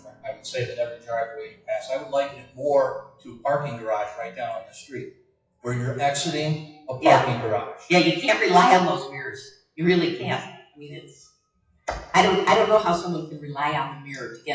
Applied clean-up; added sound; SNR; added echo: classical method WPE with log-MMSE.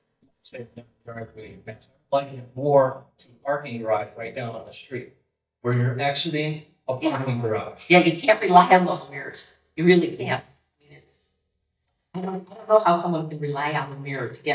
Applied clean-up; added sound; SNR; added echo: neural mask model DeepFilterNet 3.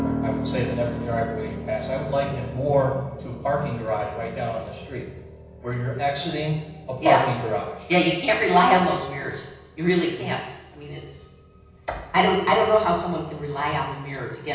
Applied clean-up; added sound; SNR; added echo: none; Piano; 12 dB; reverberation time 0.9 s.